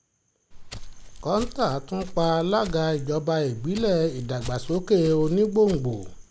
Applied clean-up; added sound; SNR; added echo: none; Walk, footsteps; 11 dB; none.